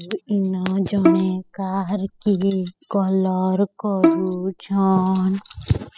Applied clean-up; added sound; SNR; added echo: classical method spectral subtraction.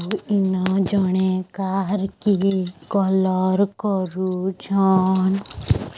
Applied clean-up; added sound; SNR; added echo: none; none; none; none.